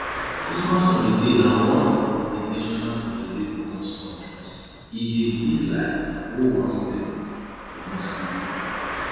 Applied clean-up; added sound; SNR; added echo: none; Car; 10 dB; reverberation time 2.1 s.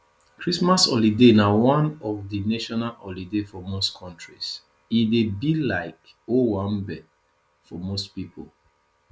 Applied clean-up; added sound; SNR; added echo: none; none; none; none.